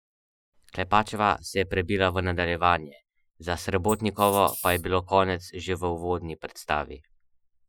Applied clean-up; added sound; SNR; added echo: classical method Wiener filter.